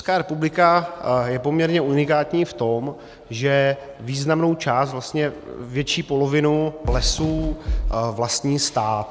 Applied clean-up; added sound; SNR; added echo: none; Fireworks; 4 dB; none.